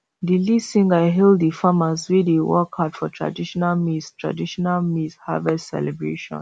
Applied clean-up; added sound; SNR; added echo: none; none; none; none.